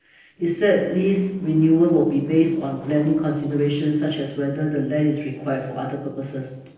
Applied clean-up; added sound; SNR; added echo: neural separator model SepFormer DNS4.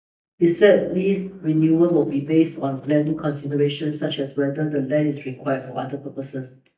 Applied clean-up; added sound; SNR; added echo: neural mask model DeepFilterNet 3.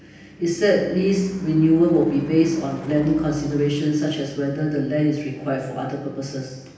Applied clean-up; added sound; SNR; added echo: none; Car passing by / Engine / Truck; 17 dB; reverberation time 0.9 s.